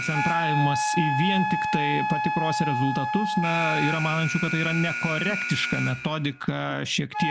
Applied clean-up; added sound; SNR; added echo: none; Alarm + Wind instrument, woodwind instrument; 1 dB; none.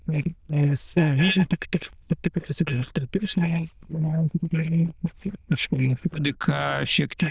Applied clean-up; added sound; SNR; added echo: neural diffusion model UNIVERSE++.